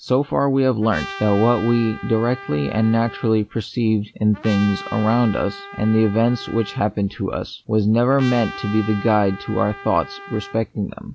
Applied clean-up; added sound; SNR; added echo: none; Trumpet; 15 dB; none.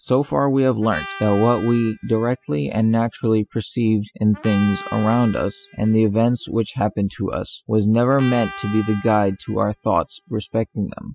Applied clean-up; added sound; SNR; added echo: classical method spectral subtraction.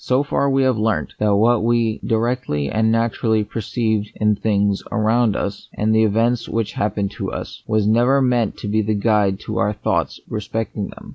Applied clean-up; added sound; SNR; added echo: none; none; none; none.